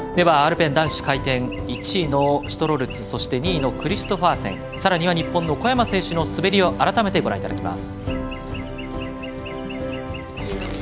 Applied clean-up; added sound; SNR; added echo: none; Chirp, tweet; 20 dB; none.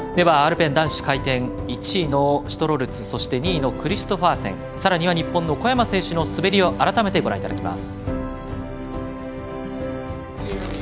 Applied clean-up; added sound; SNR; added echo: none; none; none; none.